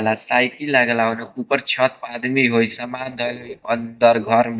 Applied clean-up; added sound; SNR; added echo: neural mask model DeepFilterNet 3.